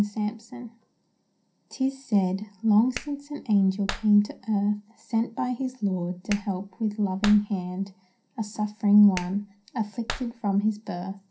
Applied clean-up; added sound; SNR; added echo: none; Clapping; 14 dB; reverberation time 0.3 s.